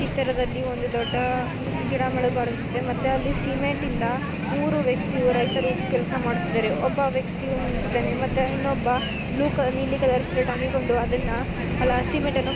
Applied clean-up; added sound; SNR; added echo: none; Bird vocalization, bird call, bird song; 14 dB; none.